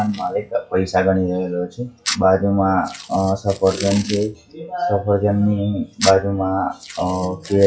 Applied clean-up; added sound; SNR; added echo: classical method WPE with log-MMSE.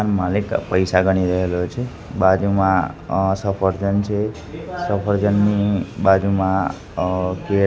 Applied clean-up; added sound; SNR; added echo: none; none; none; none.